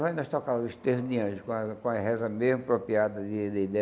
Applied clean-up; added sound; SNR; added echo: none; none; none; none.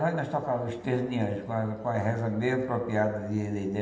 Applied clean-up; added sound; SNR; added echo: none; none; none; reverberation time 1.6 s.